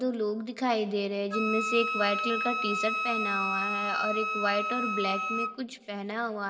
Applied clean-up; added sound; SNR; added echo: none; Wind instrument, woodwind instrument; 2 dB; reverberation time 2.1 s.